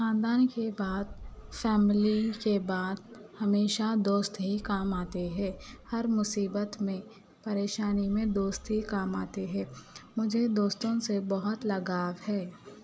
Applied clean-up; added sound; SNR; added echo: none; Boom; 18 dB; none.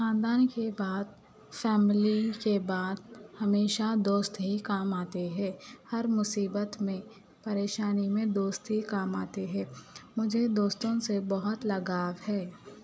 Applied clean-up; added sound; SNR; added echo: none; none; none; none.